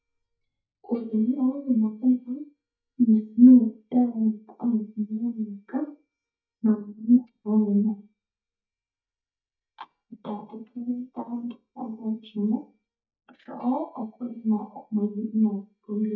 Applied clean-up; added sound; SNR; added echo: neural mask model DeepFilterNet 3.